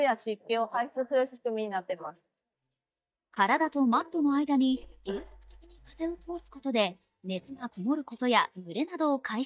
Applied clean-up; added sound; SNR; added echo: neural mask model DeepFilterNet 3.